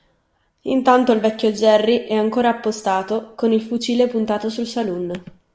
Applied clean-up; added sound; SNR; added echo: none; none; none; none.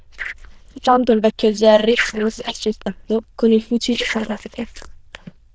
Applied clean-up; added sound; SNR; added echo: neural diffusion model UNIVERSE++.